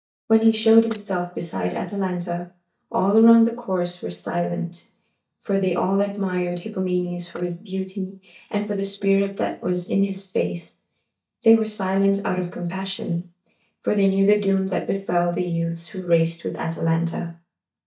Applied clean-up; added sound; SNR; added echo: neural mask model DeepFilterNet 3.